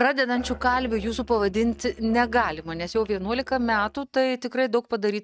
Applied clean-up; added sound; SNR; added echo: neural mask model RNNoise.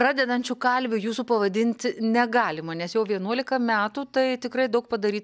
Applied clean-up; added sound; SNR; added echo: none; none; none; none.